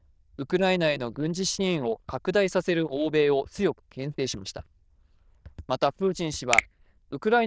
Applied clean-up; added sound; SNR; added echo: neural diffusion model UNIVERSE++.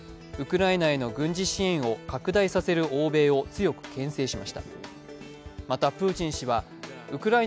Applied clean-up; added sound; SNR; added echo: none; none; none; none.